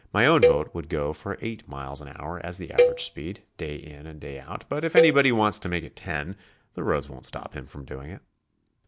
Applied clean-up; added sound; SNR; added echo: none; Cowbell; -1 dB; none.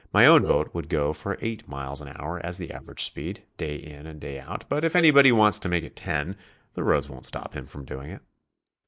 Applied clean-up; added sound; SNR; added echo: neural mask model Resemble Enhance denoiser.